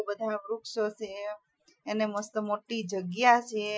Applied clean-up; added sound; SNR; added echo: classical method Wiener filter.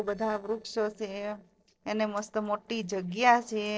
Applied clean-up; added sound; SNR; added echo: neural separator model SepFormer DNS4.